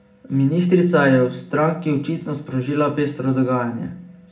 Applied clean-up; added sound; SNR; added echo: none; none; none; reverberation time 0.4 s.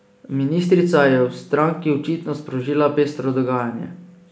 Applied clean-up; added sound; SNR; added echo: none; none; none; none.